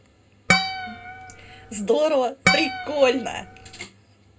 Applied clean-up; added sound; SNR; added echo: none; Harp; 0 dB; reverberation time 0.2 s.